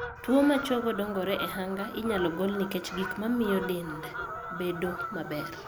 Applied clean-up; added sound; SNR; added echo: none; Fowl; 8 dB; none.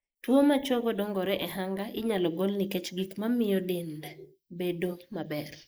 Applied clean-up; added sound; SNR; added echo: neural mask model Resemble Enhance denoiser.